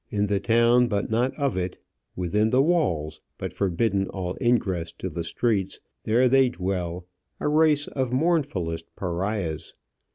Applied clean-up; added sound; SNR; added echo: none; none; none; none.